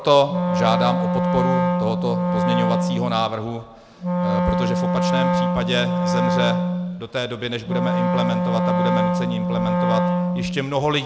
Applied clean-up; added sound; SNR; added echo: none; Wind instrument, woodwind instrument; -4 dB; none.